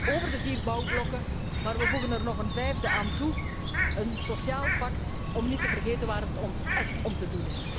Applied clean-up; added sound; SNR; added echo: none; Bird; -4 dB; none.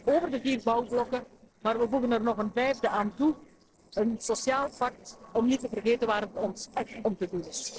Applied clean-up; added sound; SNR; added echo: neural separator model SepFormer DNS4.